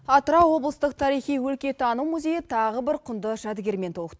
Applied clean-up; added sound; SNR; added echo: none; none; none; none.